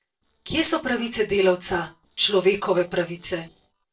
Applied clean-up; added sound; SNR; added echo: neural separator model SepFormer DNS4.